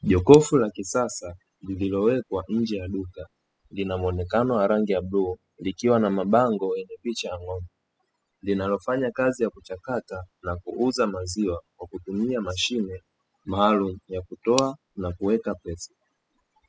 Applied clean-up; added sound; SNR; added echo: classical method spectral subtraction.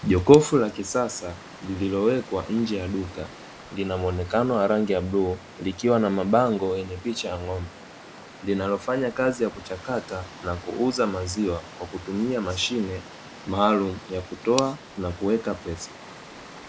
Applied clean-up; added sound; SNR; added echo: none; Water; 18 dB; none.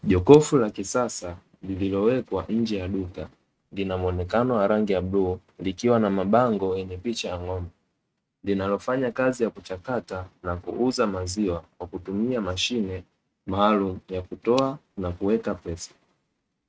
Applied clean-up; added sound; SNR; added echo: neural mask model RNNoise.